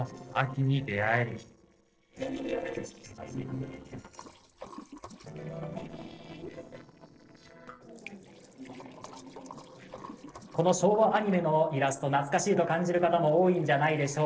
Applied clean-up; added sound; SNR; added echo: neural separator model SepFormer DNS4.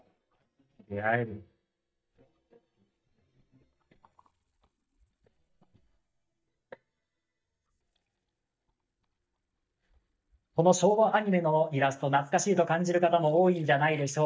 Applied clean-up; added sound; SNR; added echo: neural mask model DeepFilterNet 3.